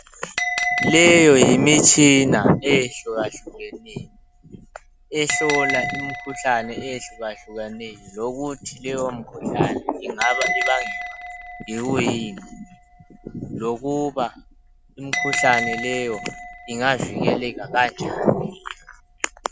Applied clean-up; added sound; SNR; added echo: none; Bell; 9 dB; none.